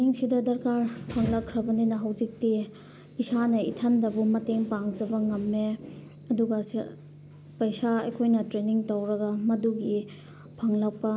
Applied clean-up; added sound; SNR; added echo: none; none; none; none.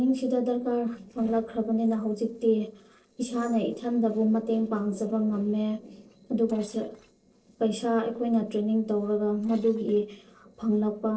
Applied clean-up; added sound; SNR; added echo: neural separator model SepFormer DNS4.